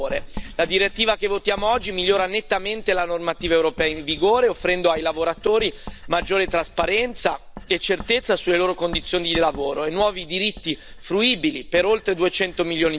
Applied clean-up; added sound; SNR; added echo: none; Writing; 15 dB; none.